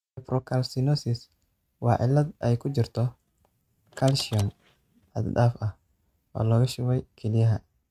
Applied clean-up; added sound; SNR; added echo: neural mask model RNNoise.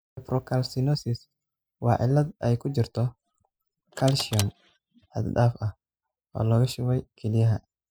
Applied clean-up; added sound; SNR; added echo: classical method spectral subtraction.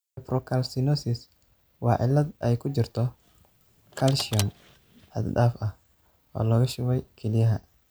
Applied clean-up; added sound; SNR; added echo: none; Car; 15 dB; none.